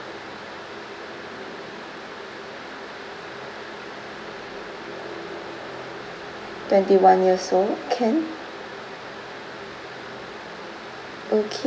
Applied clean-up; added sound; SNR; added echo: none; none; none; none.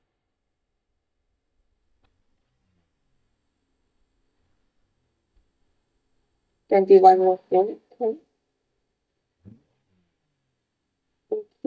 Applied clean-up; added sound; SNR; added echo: neural mask model DeepFilterNet 3.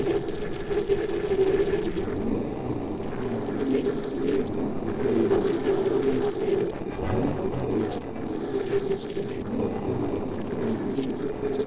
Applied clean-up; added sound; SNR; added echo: neural separator model SepFormer DNS4.